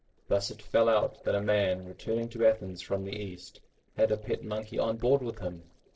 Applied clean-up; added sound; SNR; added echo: neural separator model SepFormer DNS4.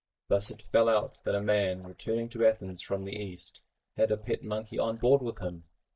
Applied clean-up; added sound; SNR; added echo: neural mask model DeepFilterNet 3.